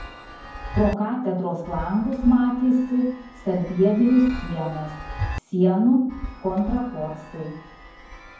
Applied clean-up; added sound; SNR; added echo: none; Chime; 12 dB; reverberation time 0.9 s.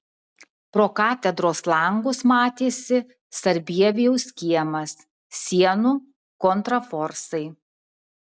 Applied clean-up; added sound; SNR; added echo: none; none; none; none.